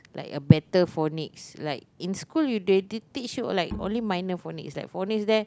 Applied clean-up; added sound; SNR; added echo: none; Bowed string instrument; 15 dB; none.